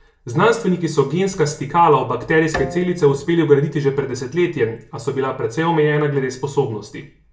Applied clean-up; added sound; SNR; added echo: none; Bowed string instrument; 16 dB; reverberation time 0.1 s.